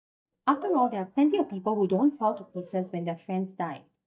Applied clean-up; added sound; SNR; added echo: neural mask model DeepFilterNet 3.